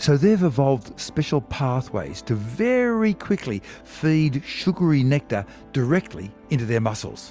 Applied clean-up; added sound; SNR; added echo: none; none; none; none.